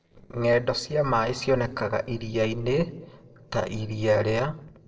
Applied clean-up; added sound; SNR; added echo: neural separator model SepFormer DNS4.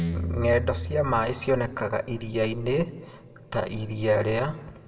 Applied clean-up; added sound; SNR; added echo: none; Guitar; 9 dB; reverberation time 1.1 s.